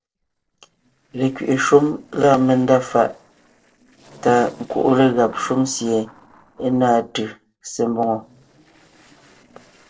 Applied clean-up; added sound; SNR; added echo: neural separator model SepFormer DNS4.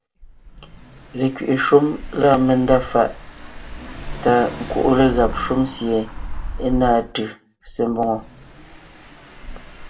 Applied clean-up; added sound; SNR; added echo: none; Engine / Car; 11 dB; reverberation time 0.2 s.